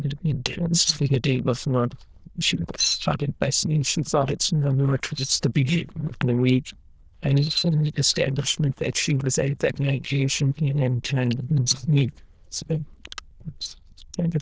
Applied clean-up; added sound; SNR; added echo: neural diffusion model UNIVERSE++.